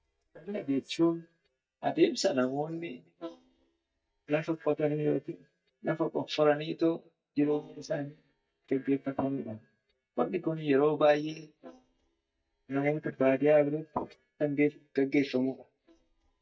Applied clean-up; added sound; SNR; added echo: neural mask model DeepFilterNet 3.